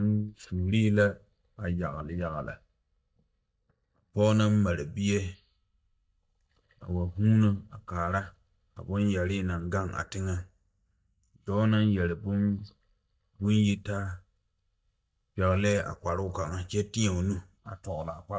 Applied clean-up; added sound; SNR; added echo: neural mask model DeepFilterNet 3.